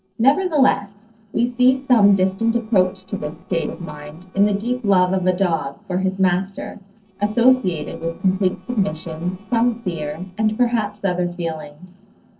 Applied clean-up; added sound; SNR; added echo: neural separator model SepFormer DNS4.